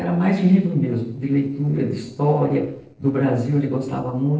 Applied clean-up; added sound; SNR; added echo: neural separator model SepFormer DNS4.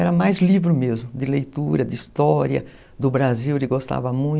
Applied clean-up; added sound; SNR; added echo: none; none; none; none.